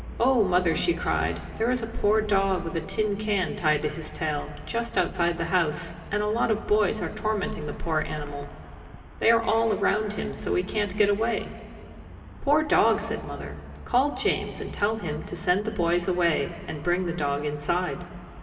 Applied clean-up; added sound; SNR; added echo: none; Traffic noise, roadway noise; 15 dB; reverberation time 2.2 s.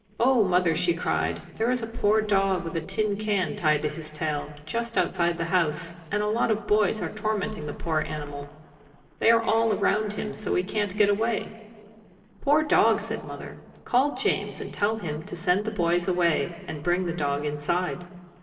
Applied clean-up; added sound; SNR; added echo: neural separator model SepFormer DNS4.